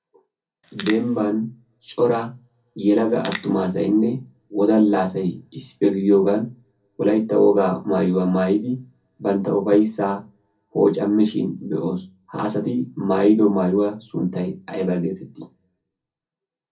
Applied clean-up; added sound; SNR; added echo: none; Crackle; 14 dB; reverberation time 0.3 s.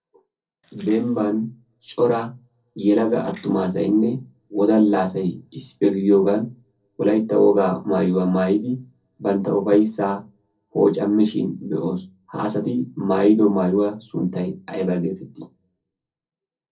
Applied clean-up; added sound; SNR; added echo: neural separator model SepFormer DNS4.